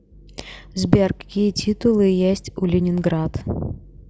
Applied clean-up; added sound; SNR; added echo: none; none; none; none.